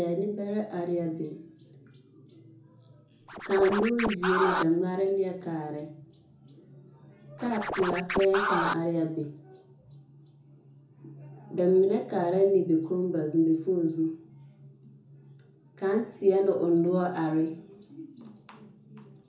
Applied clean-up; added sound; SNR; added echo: none; Scratching (performance technique); 2 dB; reverberation time 0.6 s.